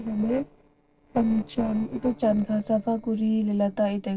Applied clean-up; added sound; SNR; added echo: neural separator model SepFormer DNS4.